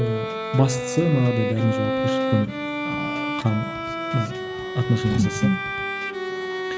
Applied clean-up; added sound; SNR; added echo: none; Bowed string instrument; 3 dB; none.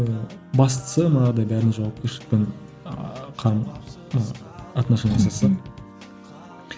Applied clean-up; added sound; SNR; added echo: none; none; none; none.